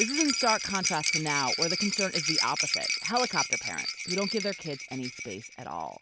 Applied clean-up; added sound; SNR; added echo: none; Rattle; -1 dB; none.